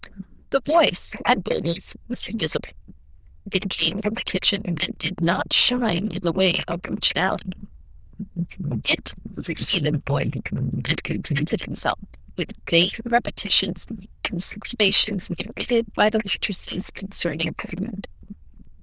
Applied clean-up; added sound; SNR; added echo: neural diffusion model UNIVERSE++.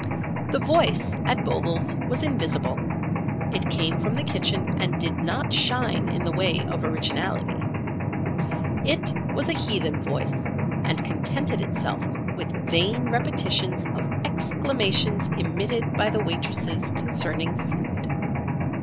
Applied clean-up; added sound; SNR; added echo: none; Mechanisms; -3 dB; none.